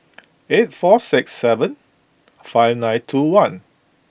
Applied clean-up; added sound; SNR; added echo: none; none; none; none.